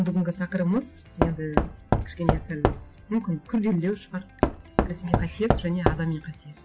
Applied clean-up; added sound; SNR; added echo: none; Knock / Wood; -2 dB; none.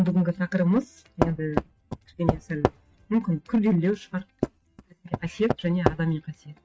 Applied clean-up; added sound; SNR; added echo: neural mask model RNNoise.